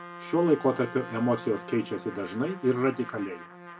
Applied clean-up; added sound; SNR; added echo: none; Trumpet; 14 dB; reverberation time 0.2 s.